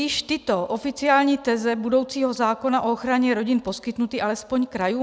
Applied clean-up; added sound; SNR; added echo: none; none; none; none.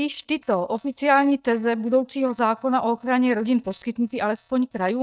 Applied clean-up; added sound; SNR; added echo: neural mask model DeepFilterNet 3.